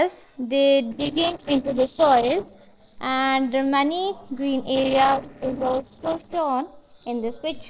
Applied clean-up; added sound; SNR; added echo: neural separator model SepFormer DNS4.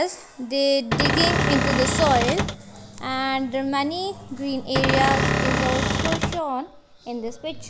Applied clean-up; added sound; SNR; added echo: none; Cupboard open or close / Door; -3 dB; none.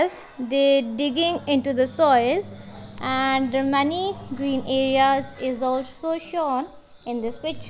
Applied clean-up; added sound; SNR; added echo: none; none; none; none.